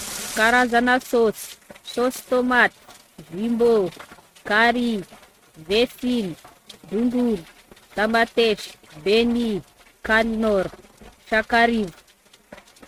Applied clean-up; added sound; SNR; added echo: neural mask model RNNoise.